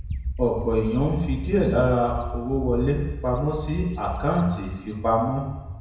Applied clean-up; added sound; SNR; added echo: none; Bird; 7 dB; reverberation time 1.0 s.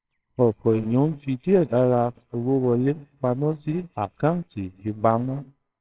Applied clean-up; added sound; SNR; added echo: neural separator model SepFormer WHAMR!.